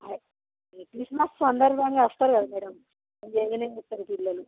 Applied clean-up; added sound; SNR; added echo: none; none; none; none.